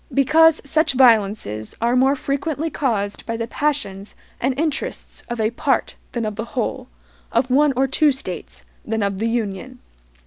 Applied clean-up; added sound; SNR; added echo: none; none; none; none.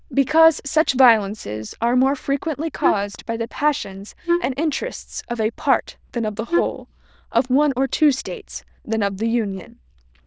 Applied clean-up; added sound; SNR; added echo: neural diffusion model UNIVERSE++.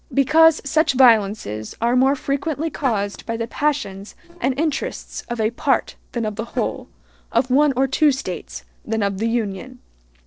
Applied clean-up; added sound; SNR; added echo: neural separator model SepFormer DNS4.